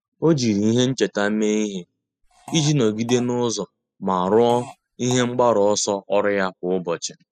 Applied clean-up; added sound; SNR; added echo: classical method spectral subtraction.